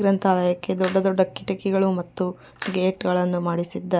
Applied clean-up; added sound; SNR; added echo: none; Splash, splatter; 19 dB; none.